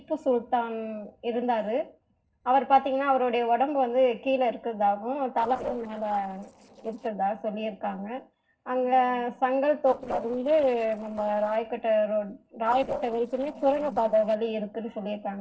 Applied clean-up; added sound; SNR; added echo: neural separator model SepFormer DNS4.